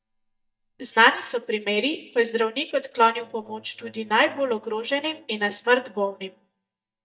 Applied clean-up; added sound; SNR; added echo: neural mask model DeepFilterNet 3.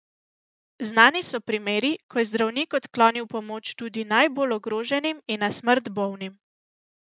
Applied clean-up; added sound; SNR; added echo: none; none; none; none.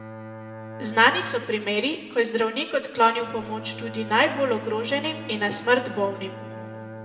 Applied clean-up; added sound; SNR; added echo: none; Bowed string instrument; 13 dB; reverberation time 1.7 s.